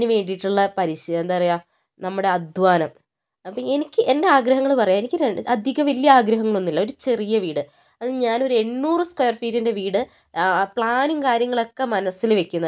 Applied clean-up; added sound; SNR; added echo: none; none; none; none.